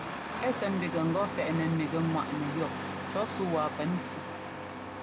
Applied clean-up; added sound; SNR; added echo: none; Engine starting; 4 dB; none.